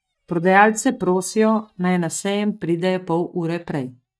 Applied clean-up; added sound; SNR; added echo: neural mask model DeepFilterNet 3.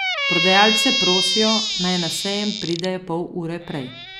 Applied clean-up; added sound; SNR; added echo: none; Squeak; 0 dB; none.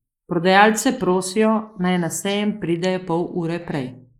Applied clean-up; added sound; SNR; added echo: neural mask model Resemble Enhance denoiser.